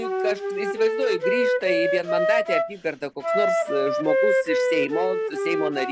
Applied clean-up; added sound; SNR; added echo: none; Wind instrument, woodwind instrument; -4 dB; none.